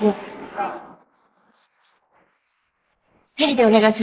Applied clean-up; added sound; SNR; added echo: neural mask model Resemble Enhance denoiser.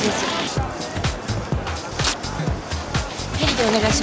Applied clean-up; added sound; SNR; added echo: none; Wind; 13 dB; none.